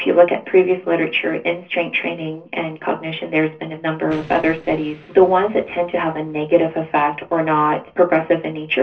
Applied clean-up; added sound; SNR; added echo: neural separator model SepFormer DNS4.